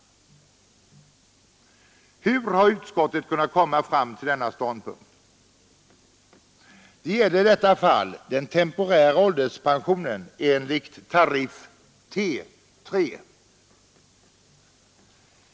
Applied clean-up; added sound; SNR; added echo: none; none; none; none.